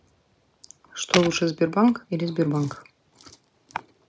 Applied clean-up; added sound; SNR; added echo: none; none; none; none.